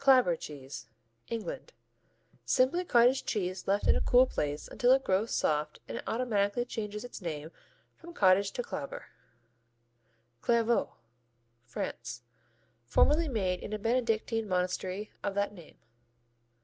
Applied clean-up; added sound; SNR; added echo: none; Bass drum; 7 dB; none.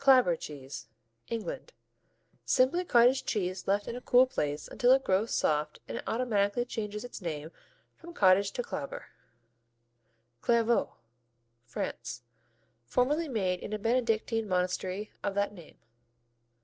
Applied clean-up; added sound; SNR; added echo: neural separator model SepFormer DNS4.